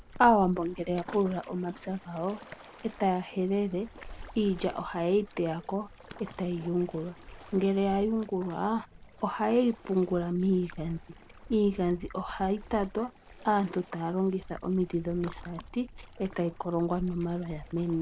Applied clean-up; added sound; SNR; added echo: none; Waves, surf; 17 dB; none.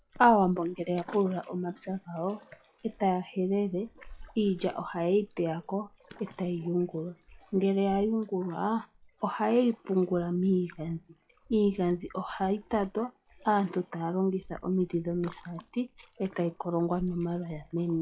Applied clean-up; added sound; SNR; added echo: classical method log-MMSE.